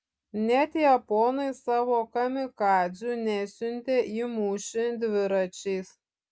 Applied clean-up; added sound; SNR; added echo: none; none; none; none.